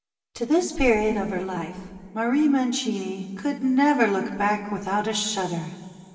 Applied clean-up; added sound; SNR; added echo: none; none; none; reverberation time 2.9 s.